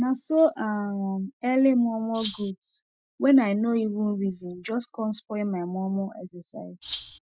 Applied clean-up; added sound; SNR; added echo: classical method Wiener filter.